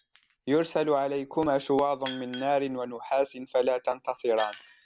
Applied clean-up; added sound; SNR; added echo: none; Shatter; 20 dB; none.